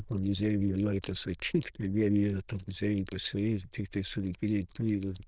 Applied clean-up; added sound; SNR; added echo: neural diffusion model UNIVERSE++.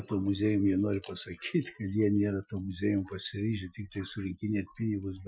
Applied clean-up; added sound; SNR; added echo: classical method Wiener filter.